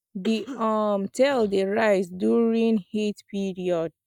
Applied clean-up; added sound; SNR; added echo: neural mask model DeepFilterNet 3.